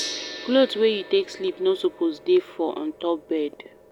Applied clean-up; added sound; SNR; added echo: none; Gong; 15 dB; none.